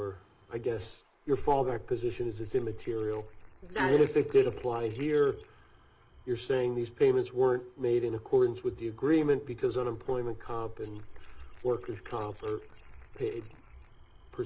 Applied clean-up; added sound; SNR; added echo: neural mask model Resemble Enhance denoiser.